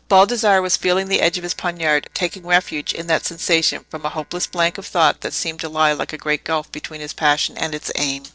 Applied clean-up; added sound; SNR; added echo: neural separator model SepFormer DNS4.